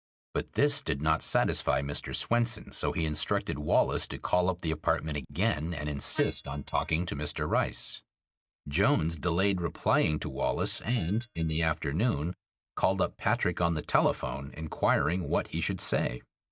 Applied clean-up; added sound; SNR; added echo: neural mask model DeepFilterNet 3.